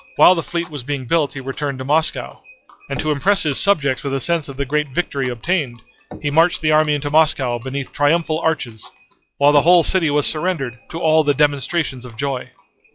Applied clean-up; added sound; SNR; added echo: classical method log-MMSE.